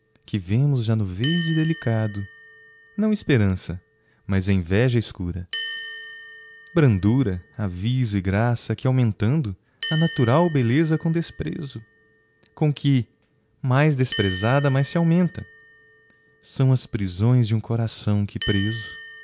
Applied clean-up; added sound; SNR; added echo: none; Bell; 17 dB; none.